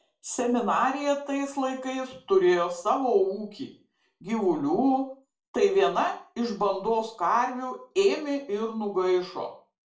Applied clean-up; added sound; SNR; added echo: none; none; none; reverberation time 0.3 s.